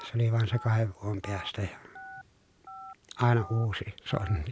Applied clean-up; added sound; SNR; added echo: none; Telephone; 18 dB; none.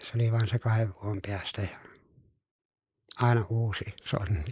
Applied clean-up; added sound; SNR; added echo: neural mask model Resemble Enhance denoiser.